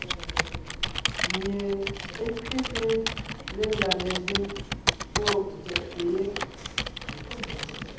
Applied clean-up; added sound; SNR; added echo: none; Computer keyboard; -1 dB; reverberation time 0.9 s.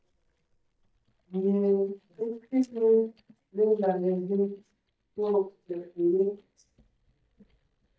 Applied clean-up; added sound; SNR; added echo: neural mask model DeepFilterNet 3.